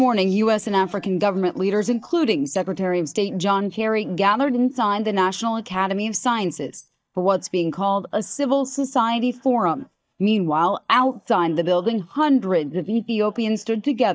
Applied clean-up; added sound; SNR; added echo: neural mask model DeepFilterNet 3.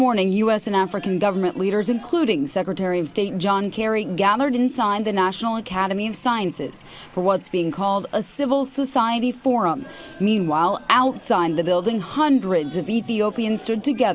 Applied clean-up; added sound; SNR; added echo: none; none; none; none.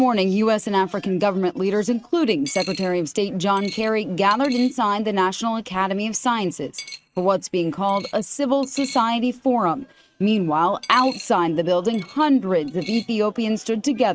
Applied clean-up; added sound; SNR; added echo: neural mask model RNNoise.